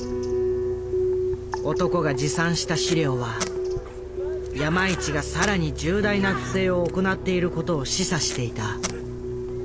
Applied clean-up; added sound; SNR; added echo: none; Packing tape, duct tape + Bird; 13 dB; none.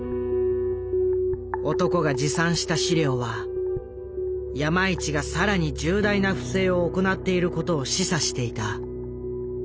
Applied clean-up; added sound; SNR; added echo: none; none; none; none.